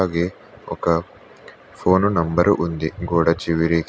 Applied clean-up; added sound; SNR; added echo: none; none; none; none.